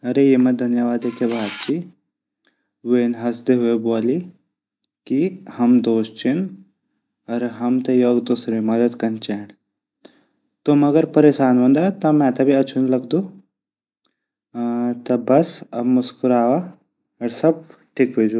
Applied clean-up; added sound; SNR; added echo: none; Camera; 16 dB; none.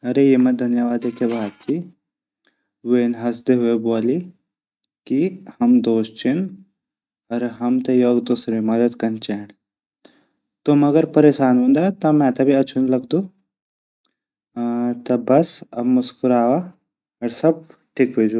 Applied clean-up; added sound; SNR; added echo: neural mask model RNNoise.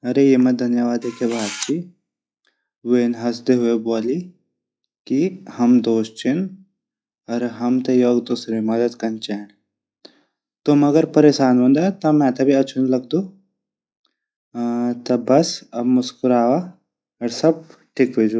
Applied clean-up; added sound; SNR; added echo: classical method log-MMSE.